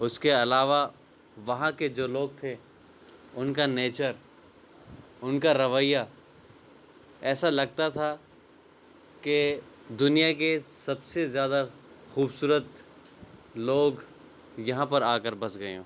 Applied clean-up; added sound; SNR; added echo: none; none; none; none.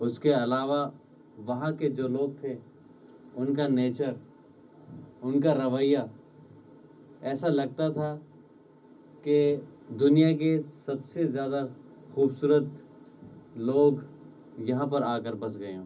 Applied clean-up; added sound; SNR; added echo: none; none; none; reverberation time 0.4 s.